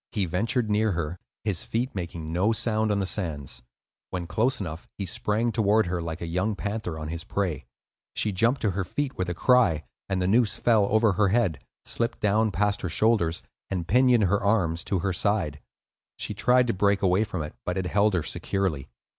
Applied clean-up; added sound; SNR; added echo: none; none; none; none.